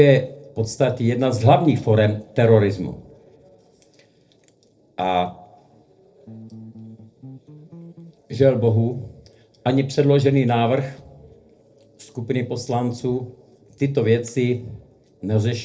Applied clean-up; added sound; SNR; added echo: neural separator model SepFormer DNS4.